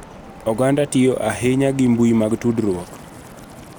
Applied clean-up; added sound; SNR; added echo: none; Traffic noise, roadway noise + Gurgling / Liquid; 19 dB; none.